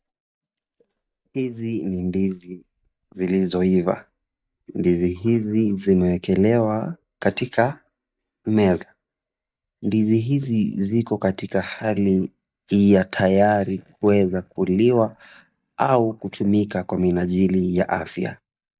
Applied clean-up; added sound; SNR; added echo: neural mask model DeepFilterNet 3.